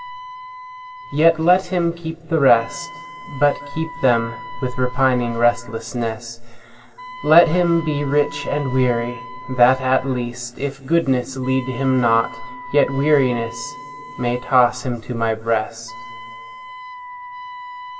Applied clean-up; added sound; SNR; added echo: none; Wind instrument, woodwind instrument; 16 dB; reverberation time 3.0 s.